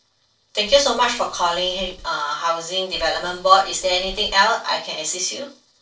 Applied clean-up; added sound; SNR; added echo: neural separator model SepFormer DNS4.